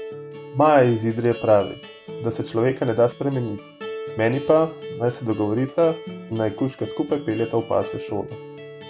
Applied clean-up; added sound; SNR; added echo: none; Acoustic guitar; 14 dB; none.